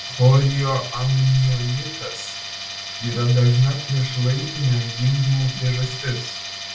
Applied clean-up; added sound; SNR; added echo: none; Tools; 11 dB; reverberation time 0.3 s.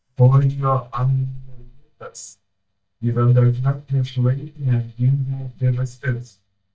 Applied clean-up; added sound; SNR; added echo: neural mask model DeepFilterNet 3.